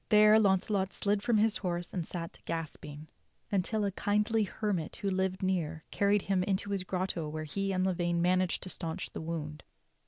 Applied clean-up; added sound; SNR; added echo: none; none; none; none.